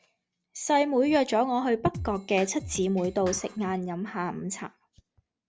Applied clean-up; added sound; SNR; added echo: none; Drum kit; 13 dB; none.